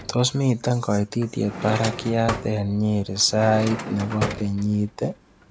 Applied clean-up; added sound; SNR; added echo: none; Drawer open or close; 11 dB; none.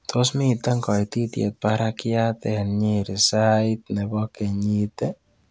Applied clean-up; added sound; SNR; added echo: none; none; none; none.